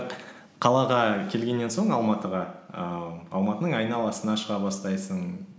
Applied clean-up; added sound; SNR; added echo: none; none; none; none.